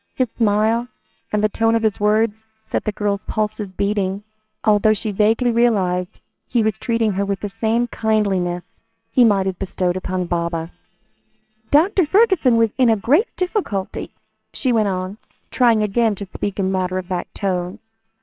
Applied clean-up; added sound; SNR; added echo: neural separator model SepFormer WHAMR!.